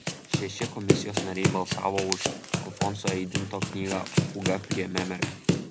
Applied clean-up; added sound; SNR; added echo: none; Run; -3 dB; none.